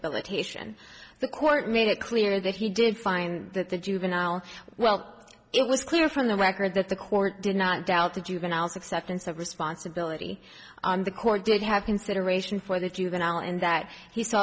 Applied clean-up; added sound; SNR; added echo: none; none; none; none.